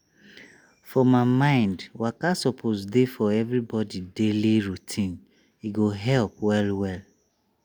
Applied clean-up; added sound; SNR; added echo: none; none; none; none.